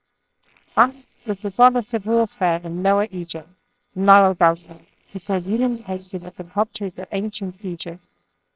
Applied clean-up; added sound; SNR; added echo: neural separator model SepFormer WHAMR!.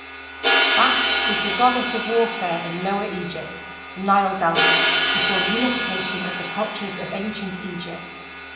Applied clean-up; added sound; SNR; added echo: none; Crash cymbal; -1 dB; reverberation time 1.0 s.